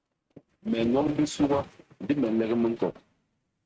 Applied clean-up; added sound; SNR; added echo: neural mask model RNNoise.